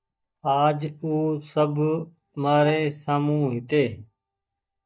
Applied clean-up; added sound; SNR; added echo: neural mask model DeepFilterNet 3.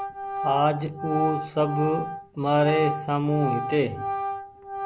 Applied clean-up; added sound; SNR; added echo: none; Organ; 5 dB; none.